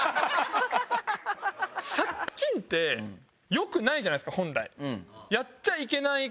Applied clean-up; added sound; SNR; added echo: none; none; none; none.